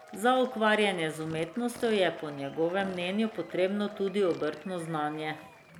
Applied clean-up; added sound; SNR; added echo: none; Applause / Crowd / Cheering + Fart; 19 dB; none.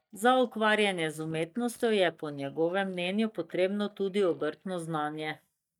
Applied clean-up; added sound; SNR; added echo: neural mask model DeepFilterNet 3.